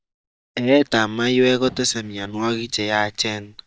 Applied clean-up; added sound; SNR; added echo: neural mask model DeepFilterNet 3.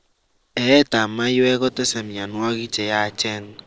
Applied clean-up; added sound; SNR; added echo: neural separator model SepFormer DNS4.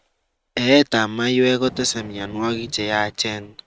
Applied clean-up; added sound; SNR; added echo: neural mask model RNNoise.